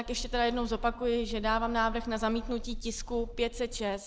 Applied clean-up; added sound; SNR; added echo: neural separator model SepFormer DNS4.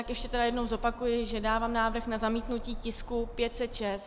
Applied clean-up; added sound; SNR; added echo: none; Car; 8 dB; none.